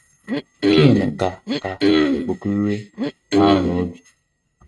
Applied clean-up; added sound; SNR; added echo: neural mask model RNNoise.